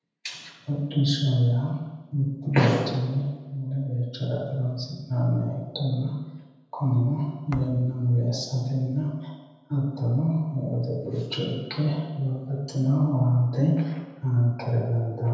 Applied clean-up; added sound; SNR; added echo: none; Thump, thud; 18 dB; reverberation time 1.0 s.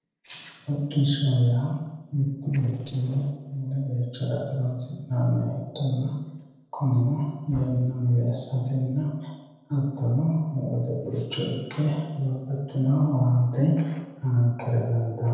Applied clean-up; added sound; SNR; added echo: neural separator model SepFormer DNS4.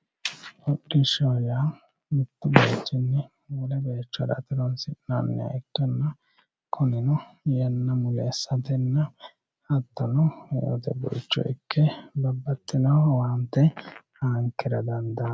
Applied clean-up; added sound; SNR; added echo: none; none; none; none.